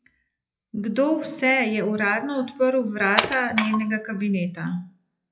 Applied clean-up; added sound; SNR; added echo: classical method WPE with log-MMSE.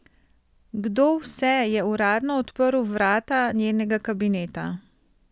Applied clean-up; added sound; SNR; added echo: none; none; none; none.